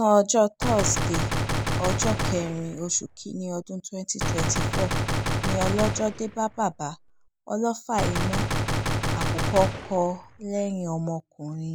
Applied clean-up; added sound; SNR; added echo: none; Gunshot, gunfire; 0 dB; none.